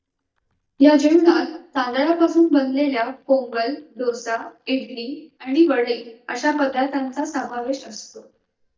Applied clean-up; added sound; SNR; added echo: neural mask model DeepFilterNet 3.